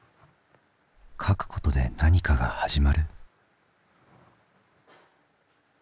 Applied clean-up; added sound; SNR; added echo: none; none; none; none.